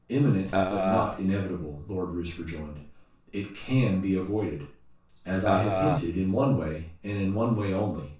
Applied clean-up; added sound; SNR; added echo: none; Burping, eructation; -1 dB; reverberation time 0.3 s.